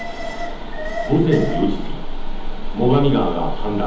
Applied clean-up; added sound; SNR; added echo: none; Alarm; 2 dB; reverberation time 1.3 s.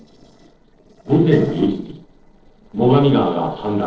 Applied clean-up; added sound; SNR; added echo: neural separator model SepFormer DNS4.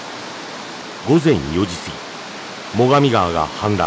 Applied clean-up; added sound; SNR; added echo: none; none; none; none.